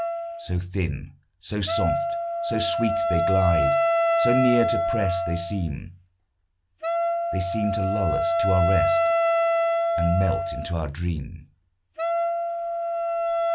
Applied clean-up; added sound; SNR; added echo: none; Wind instrument, woodwind instrument; -3 dB; none.